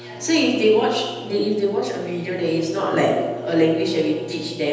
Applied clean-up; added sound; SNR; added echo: none; Bowed string instrument; 16 dB; reverberation time 1.1 s.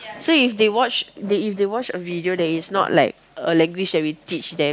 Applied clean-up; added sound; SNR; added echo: none; none; none; none.